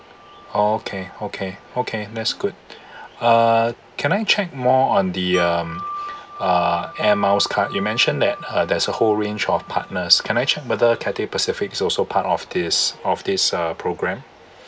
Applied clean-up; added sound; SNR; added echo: none; Wind chime; 17 dB; none.